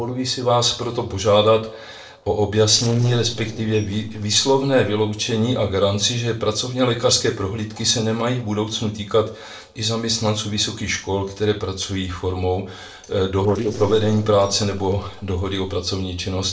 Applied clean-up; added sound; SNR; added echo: neural separator model SepFormer DNS4.